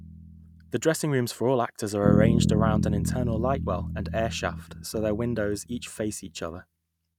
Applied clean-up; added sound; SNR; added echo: neural mask model RNNoise.